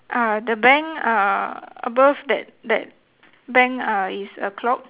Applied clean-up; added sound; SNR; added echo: none; none; none; none.